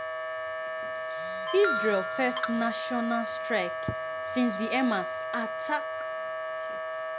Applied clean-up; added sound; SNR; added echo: none; Wind instrument, woodwind instrument; 3 dB; none.